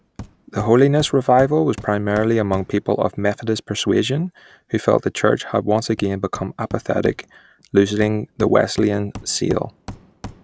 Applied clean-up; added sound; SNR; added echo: none; Hammer; 20 dB; none.